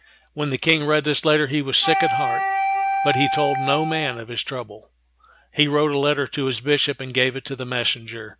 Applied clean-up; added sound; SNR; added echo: none; Wind instrument, woodwind instrument; 0 dB; none.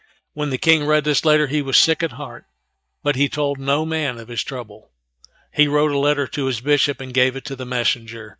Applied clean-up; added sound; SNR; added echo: neural mask model DeepFilterNet 3.